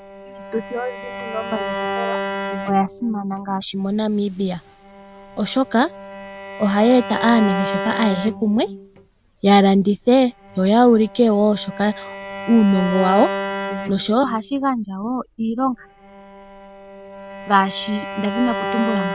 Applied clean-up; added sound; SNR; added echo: none; Bowed string instrument; 9 dB; none.